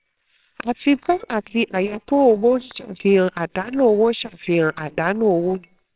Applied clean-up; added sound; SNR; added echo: neural separator model SepFormer WHAMR!.